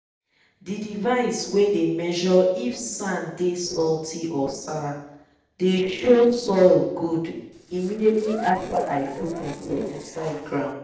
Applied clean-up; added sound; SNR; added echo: neural separator model SepFormer DNS4.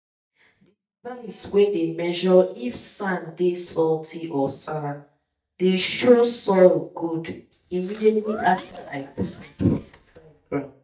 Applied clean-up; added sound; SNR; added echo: neural mask model DeepFilterNet 3.